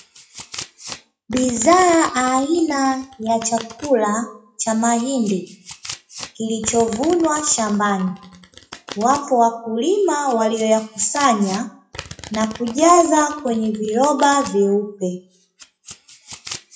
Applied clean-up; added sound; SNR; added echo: classical method WPE with log-MMSE.